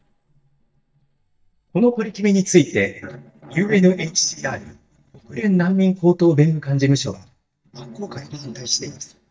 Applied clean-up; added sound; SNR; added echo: neural mask model DeepFilterNet 3.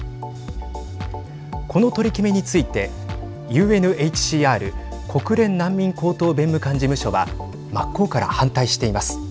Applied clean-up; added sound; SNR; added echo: none; none; none; none.